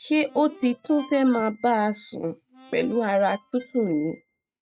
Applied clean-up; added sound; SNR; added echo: neural mask model RNNoise.